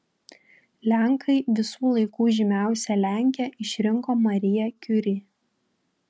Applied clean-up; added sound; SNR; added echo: none; none; none; none.